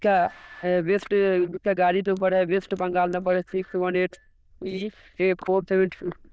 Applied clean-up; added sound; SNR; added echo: neural diffusion model UNIVERSE++.